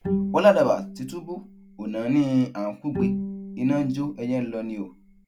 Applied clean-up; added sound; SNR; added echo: none; Bowed string instrument; 7 dB; none.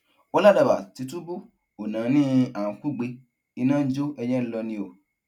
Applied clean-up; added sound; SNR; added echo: none; none; none; none.